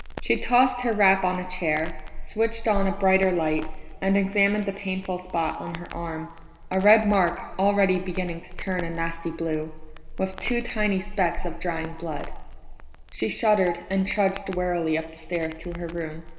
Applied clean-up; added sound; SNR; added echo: none; Crackle; 9 dB; reverberation time 1.7 s.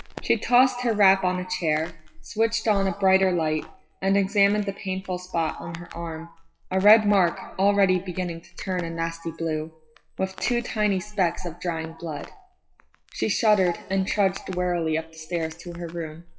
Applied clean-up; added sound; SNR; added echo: classical method WPE with log-MMSE.